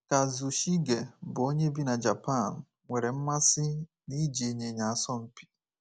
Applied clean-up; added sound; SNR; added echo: none; none; none; none.